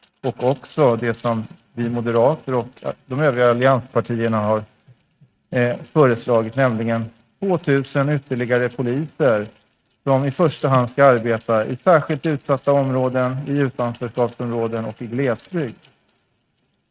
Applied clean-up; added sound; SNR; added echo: neural mask model RNNoise.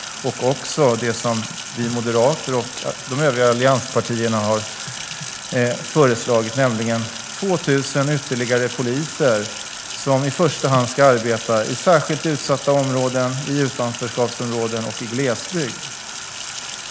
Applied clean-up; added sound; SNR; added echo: none; Sink (filling or washing); 11 dB; none.